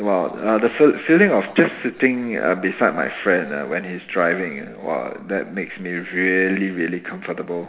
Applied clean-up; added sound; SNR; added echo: none; none; none; reverberation time 1.2 s.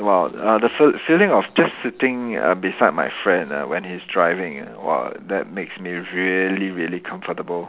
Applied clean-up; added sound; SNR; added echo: none; none; none; none.